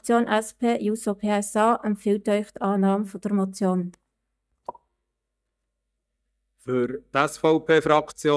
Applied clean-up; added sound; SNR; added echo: neural mask model DeepFilterNet 3.